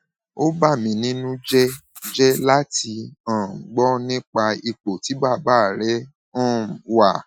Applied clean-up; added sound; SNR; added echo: classical method Wiener filter.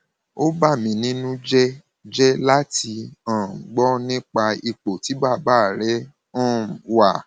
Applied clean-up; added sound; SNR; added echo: none; none; none; none.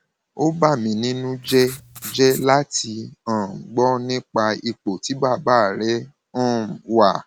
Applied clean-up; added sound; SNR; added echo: none; Writing; 16 dB; none.